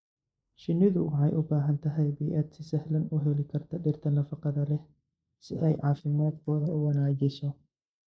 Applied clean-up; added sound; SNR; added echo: neural mask model Resemble Enhance denoiser.